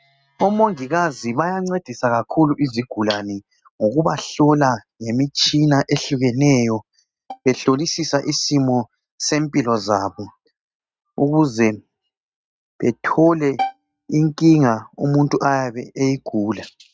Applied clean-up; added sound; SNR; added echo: neural mask model RNNoise.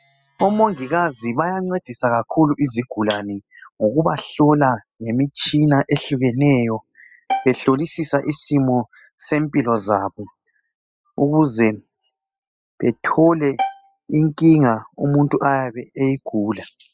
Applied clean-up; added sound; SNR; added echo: classical method spectral subtraction.